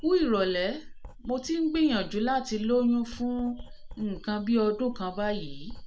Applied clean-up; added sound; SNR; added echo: none; Writing; 13 dB; none.